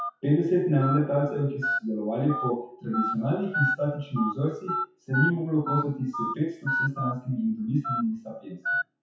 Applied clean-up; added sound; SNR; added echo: classical method WPE with log-MMSE.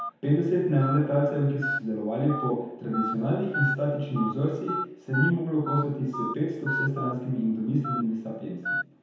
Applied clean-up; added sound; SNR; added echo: none; Telephone; 7 dB; reverberation time 0.9 s.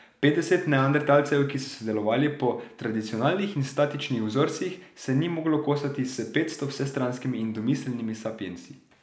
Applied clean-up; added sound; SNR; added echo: none; none; none; none.